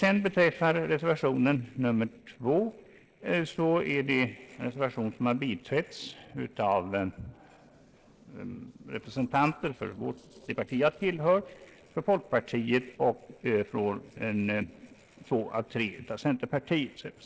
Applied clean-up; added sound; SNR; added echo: neural separator model SepFormer DNS4.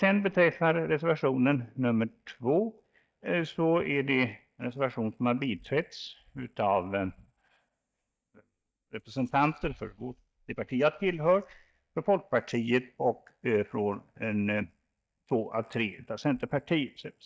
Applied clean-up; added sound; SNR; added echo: neural mask model DeepFilterNet 3.